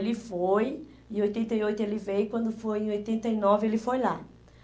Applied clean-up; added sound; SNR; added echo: none; none; none; none.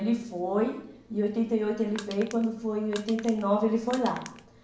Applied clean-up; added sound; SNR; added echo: none; Crushing; 15 dB; reverberation time 0.7 s.